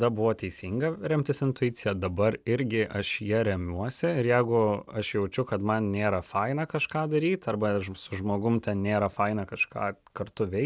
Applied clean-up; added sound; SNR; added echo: none; none; none; none.